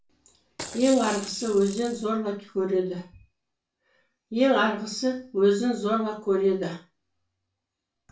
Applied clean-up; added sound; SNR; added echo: none; Rattle / Rattle (instrument); 12 dB; reverberation time 0.2 s.